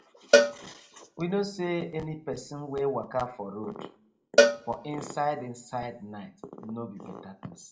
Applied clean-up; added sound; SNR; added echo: none; Cowbell; -5 dB; reverberation time 0.4 s.